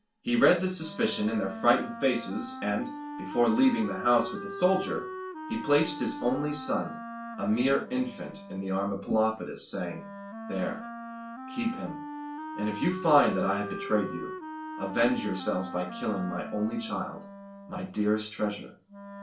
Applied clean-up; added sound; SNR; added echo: none; Wind instrument, woodwind instrument; 10 dB; reverberation time 0.3 s.